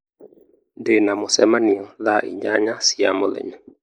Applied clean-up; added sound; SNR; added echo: neural mask model Resemble Enhance denoiser.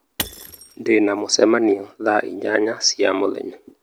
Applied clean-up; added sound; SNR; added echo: none; Shatter / Crushing; 15 dB; none.